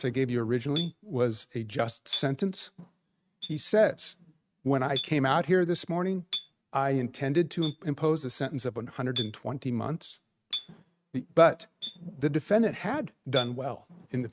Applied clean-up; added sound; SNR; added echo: neural mask model RNNoise.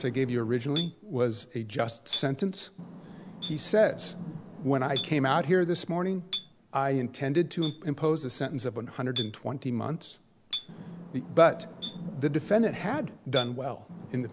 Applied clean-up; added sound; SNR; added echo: none; Chink, clink; 14 dB; none.